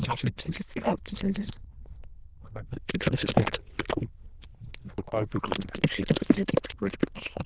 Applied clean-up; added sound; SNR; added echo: neural diffusion model UNIVERSE++.